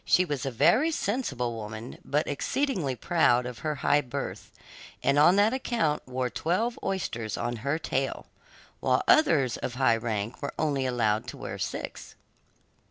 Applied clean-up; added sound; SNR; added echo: none; none; none; none.